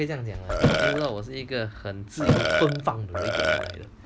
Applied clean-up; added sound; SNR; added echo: none; Burping, eructation + Thump, thud; -4 dB; none.